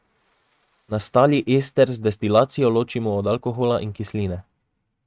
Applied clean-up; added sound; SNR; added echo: neural mask model RNNoise.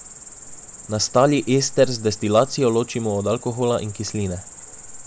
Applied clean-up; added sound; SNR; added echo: none; Cricket; 15 dB; none.